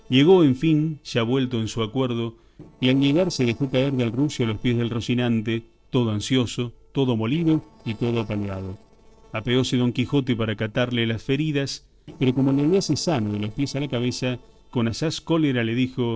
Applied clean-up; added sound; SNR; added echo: neural separator model SepFormer DNS4.